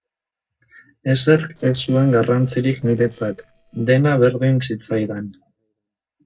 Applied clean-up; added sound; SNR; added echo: neural separator model SepFormer DNS4.